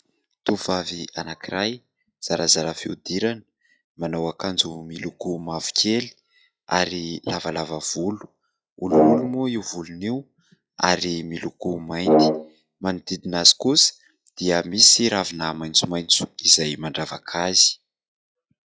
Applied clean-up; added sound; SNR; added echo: classical method log-MMSE.